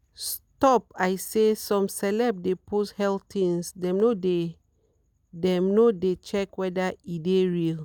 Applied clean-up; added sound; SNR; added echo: none; none; none; none.